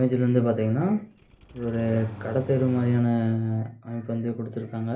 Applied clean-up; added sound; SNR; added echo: none; Engine starting; 16 dB; reverberation time 0.3 s.